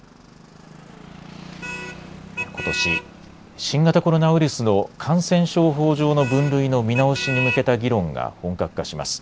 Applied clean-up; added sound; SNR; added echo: none; Motor vehicle (road); 11 dB; none.